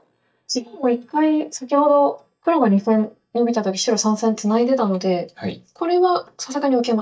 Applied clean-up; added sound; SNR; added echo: neural mask model DeepFilterNet 3.